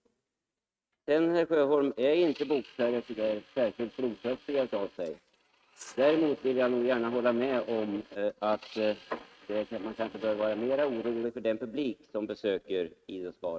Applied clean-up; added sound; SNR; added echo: neural mask model RNNoise.